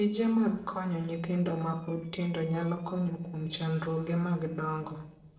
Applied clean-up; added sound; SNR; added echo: neural separator model SepFormer DNS4.